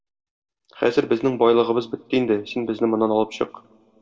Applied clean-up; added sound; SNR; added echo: none; none; none; reverberation time 0.8 s.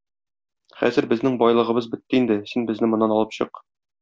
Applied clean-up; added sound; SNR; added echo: none; none; none; none.